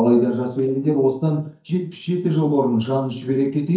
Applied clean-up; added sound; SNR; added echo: neural mask model DeepFilterNet 3.